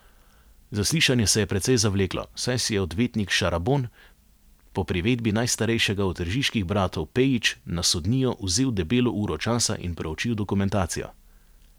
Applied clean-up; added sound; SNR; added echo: none; none; none; none.